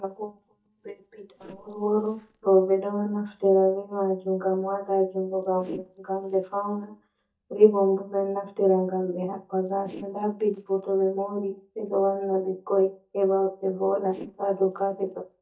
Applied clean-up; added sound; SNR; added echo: neural mask model DeepFilterNet 3.